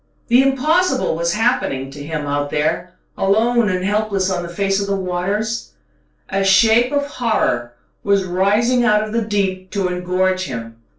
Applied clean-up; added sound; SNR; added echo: none; none; none; reverberation time 0.3 s.